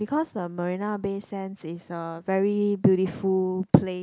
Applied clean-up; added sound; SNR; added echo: none; none; none; none.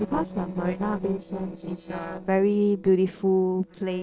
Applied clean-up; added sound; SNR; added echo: neural separator model SepFormer DNS4.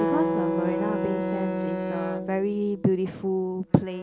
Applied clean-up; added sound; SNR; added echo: none; Acoustic guitar + Bowed string instrument; 1 dB; none.